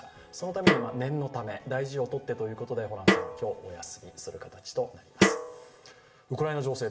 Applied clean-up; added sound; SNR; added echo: none; Snare drum; -4 dB; reverberation time 0.6 s.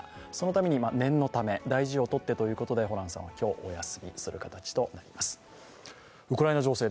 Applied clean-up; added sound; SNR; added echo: none; none; none; none.